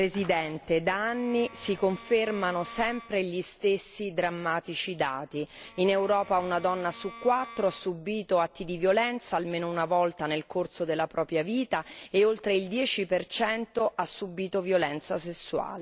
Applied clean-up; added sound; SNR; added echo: none; Bowed string instrument; 20 dB; none.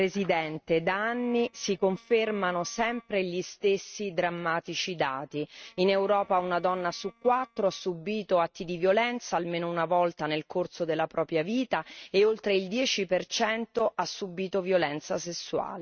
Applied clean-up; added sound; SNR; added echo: neural mask model RNNoise.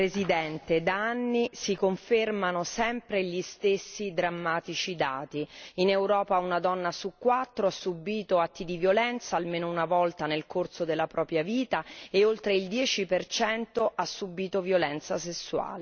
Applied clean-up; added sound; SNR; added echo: none; none; none; none.